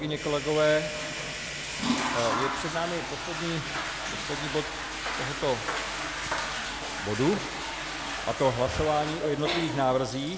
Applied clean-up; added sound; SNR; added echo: none; Toilet flush / Water; 2 dB; none.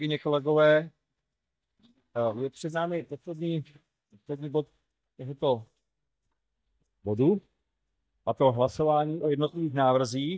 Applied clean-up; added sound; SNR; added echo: neural mask model DeepFilterNet 3.